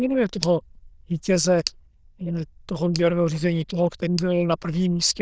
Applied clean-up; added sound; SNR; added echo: neural diffusion model UNIVERSE++.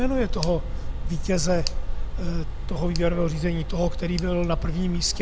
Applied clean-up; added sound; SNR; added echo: none; Tick; 0 dB; none.